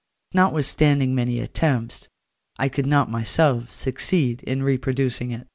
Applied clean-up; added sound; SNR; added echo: none; none; none; none.